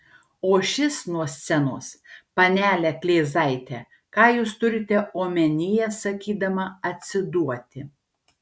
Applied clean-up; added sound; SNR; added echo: none; none; none; none.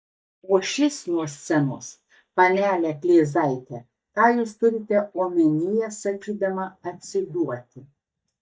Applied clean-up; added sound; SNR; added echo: neural mask model DeepFilterNet 3.